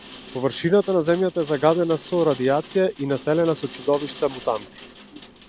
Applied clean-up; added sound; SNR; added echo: none; Rain; 18 dB; none.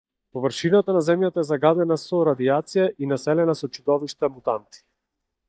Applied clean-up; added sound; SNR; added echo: neural mask model DeepFilterNet 3.